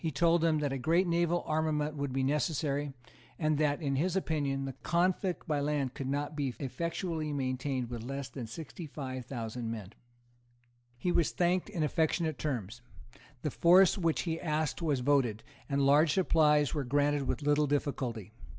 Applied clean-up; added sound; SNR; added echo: none; none; none; none.